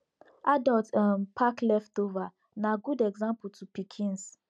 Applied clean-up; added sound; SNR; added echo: none; none; none; none.